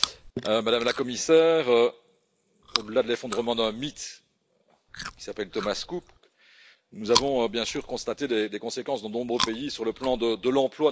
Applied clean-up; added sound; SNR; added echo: none; Chewing, mastication; 10 dB; none.